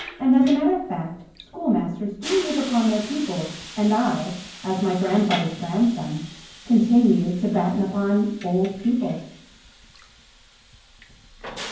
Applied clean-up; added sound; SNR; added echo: none; Hiss; 16 dB; reverberation time 0.9 s.